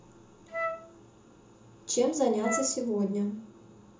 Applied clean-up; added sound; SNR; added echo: none; Wind instrument, woodwind instrument; 5 dB; reverberation time 0.8 s.